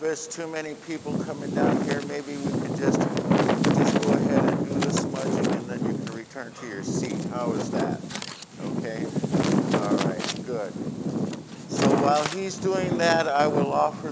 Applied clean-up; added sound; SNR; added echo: none; Wind; -4 dB; none.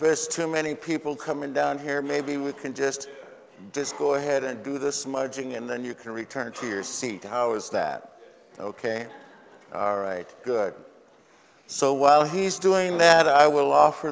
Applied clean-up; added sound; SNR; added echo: none; none; none; none.